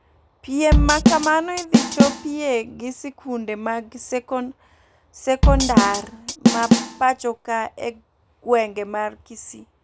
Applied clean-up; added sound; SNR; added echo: none; Drum / Drum kit; -5 dB; none.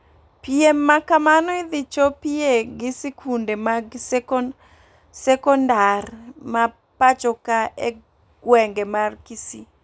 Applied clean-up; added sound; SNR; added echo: none; none; none; none.